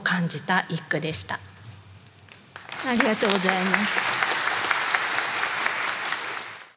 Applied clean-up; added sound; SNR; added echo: none; none; none; none.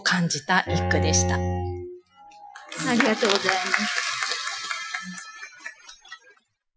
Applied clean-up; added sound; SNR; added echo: classical method Wiener filter.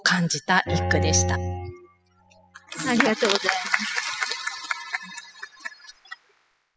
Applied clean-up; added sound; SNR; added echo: classical method spectral subtraction.